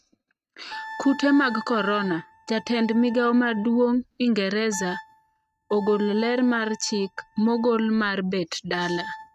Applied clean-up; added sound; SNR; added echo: neural mask model RNNoise.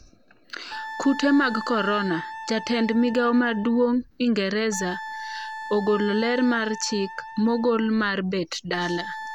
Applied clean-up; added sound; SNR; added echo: none; Wind instrument, woodwind instrument; 13 dB; none.